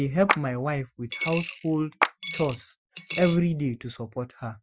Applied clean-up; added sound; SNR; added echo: classical method Wiener filter.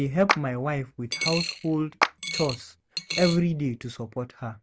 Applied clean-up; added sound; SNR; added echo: none; Coin (dropping) + Clapping; 3 dB; none.